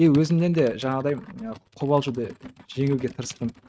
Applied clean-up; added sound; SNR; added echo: neural mask model RNNoise.